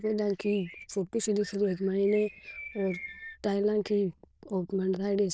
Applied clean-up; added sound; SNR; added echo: neural diffusion model UNIVERSE++.